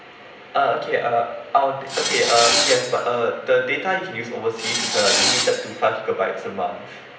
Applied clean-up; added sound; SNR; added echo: none; Tools; 0 dB; reverberation time 0.8 s.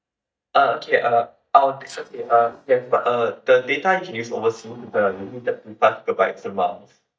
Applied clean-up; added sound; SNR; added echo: neural mask model DeepFilterNet 3.